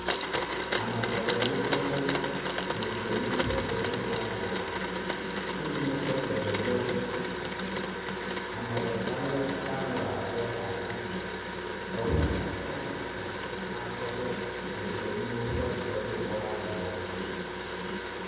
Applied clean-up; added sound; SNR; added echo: none; Domestic sounds, home sounds; -1 dB; reverberation time 2.2 s.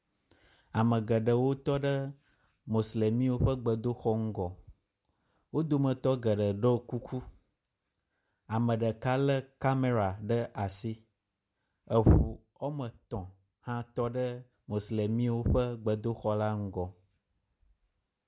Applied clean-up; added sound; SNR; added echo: none; none; none; none.